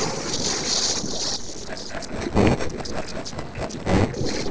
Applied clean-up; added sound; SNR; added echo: neural separator model SepFormer DNS4.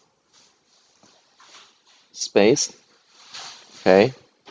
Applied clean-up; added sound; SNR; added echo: none; none; none; none.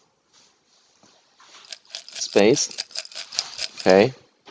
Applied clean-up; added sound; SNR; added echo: none; Rattle / Glass; 11 dB; none.